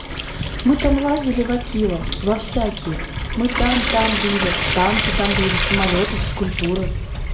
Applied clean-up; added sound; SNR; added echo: none; Trickle, dribble / Sink (filling or washing) / Water tap, faucet; 4 dB; reverberation time 0.9 s.